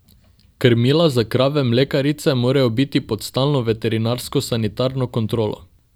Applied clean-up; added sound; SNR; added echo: none; none; none; none.